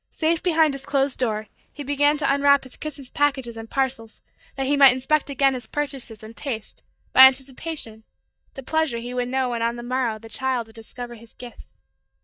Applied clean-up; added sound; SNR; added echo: neural mask model DeepFilterNet 3.